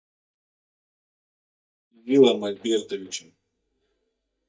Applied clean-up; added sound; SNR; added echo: neural mask model DeepFilterNet 3.